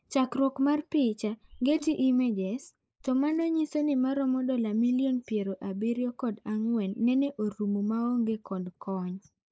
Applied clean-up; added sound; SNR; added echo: neural mask model Resemble Enhance denoiser.